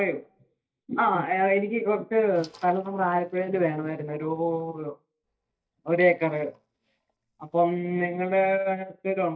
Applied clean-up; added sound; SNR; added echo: neural mask model DeepFilterNet 3.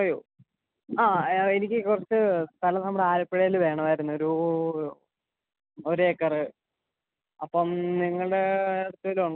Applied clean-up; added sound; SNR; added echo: none; none; none; none.